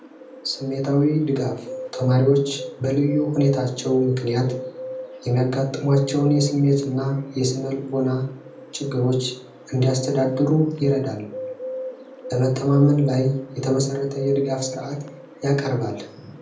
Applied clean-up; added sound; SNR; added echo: none; Bird; 13 dB; reverberation time 0.6 s.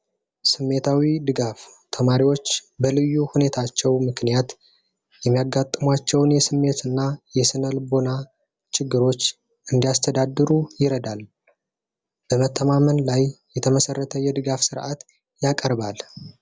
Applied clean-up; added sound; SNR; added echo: none; none; none; none.